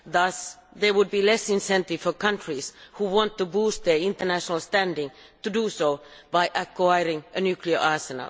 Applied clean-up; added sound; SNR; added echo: none; none; none; none.